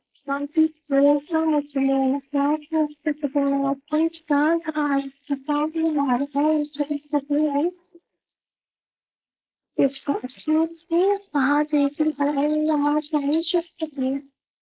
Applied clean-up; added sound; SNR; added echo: neural mask model Resemble Enhance denoiser.